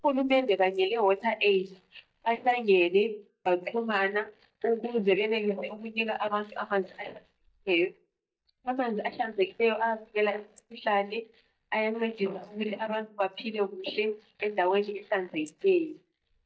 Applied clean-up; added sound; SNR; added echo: neural mask model DeepFilterNet 3.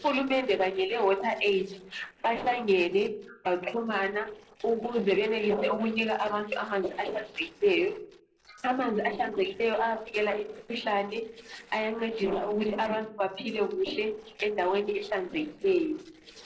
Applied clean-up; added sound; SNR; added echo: neural separator model SepFormer DNS4.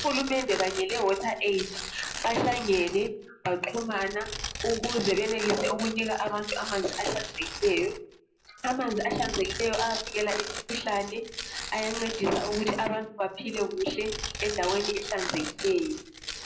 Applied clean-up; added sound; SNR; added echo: none; Tearing; 8 dB; reverberation time 0.5 s.